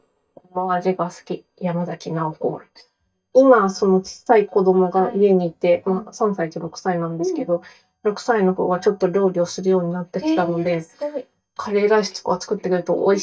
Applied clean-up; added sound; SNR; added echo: neural mask model DeepFilterNet 3.